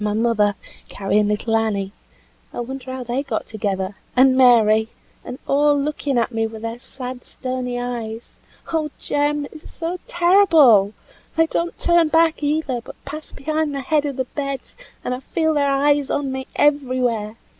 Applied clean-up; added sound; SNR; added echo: none; none; none; none.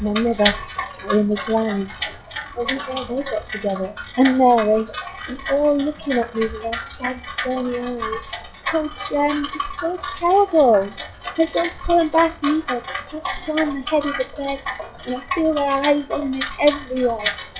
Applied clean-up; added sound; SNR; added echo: classical method log-MMSE.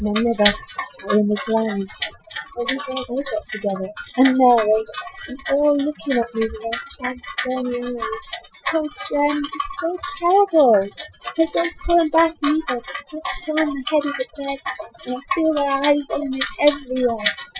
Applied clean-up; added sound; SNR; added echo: classical method Wiener filter.